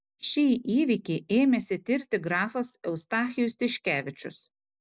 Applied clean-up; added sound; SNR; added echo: none; none; none; none.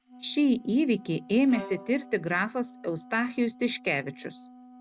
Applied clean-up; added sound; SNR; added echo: none; Bowed string instrument + Wind instrument, woodwind instrument; 19 dB; none.